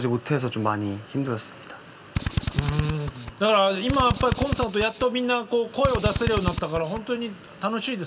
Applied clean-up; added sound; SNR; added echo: none; Drill; 3 dB; reverberation time 1.5 s.